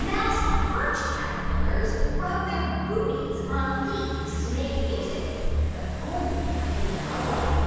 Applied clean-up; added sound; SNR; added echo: none; Engine / Car; 3 dB; reverberation time 2.1 s.